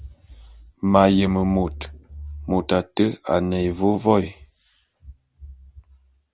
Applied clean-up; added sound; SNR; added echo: none; none; none; none.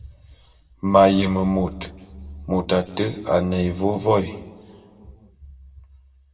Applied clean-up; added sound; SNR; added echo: none; none; none; reverberation time 1.2 s.